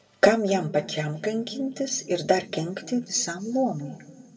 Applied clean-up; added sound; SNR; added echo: none; none; none; reverberation time 2.2 s.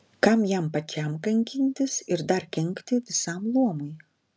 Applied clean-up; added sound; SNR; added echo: none; none; none; none.